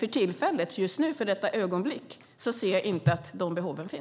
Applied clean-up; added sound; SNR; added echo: none; none; none; none.